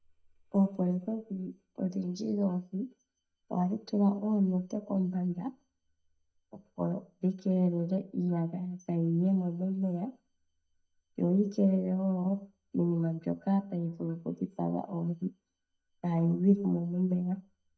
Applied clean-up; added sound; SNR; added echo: neural mask model DeepFilterNet 3.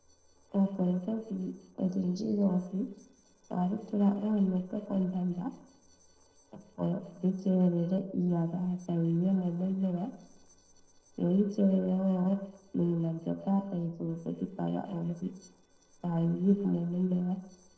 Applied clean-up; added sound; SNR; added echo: neural separator model SepFormer DNS4.